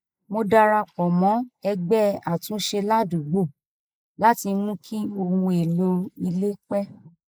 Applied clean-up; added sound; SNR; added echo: neural mask model Resemble Enhance denoiser.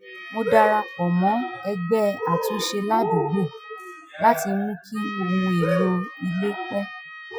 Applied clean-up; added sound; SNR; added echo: classical method Wiener filter.